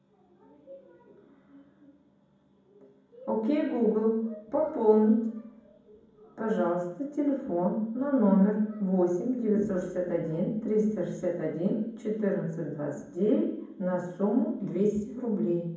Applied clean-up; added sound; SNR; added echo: none; none; none; reverberation time 1.2 s.